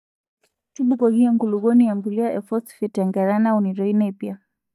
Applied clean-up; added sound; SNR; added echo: neural mask model DeepFilterNet 3.